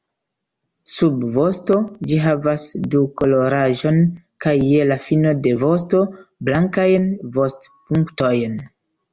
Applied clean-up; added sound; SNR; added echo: none; none; none; none.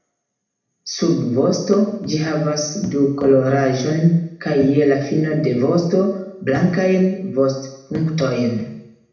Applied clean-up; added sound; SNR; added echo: none; none; none; reverberation time 0.8 s.